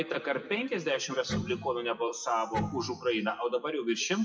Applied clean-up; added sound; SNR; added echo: classical method WPE with log-MMSE.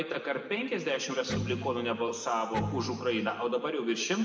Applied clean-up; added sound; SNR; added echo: none; Electric guitar; 6 dB; reverberation time 1.4 s.